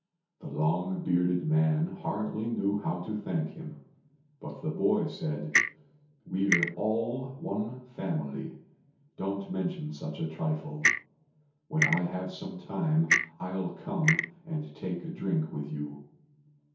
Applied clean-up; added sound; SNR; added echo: none; Clock; 1 dB; reverberation time 0.6 s.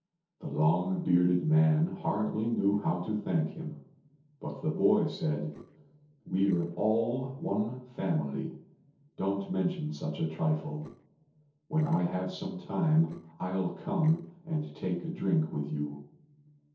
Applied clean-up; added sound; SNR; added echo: neural separator model SepFormer DNS4.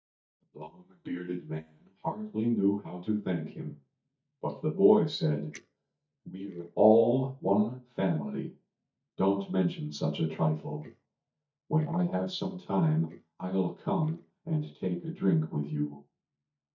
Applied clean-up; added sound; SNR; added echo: neural mask model DeepFilterNet 3.